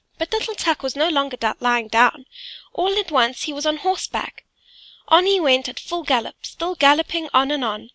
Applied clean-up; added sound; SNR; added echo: none; none; none; none.